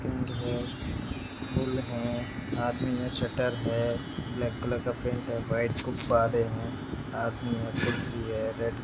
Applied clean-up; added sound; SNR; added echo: none; Chime; 12 dB; none.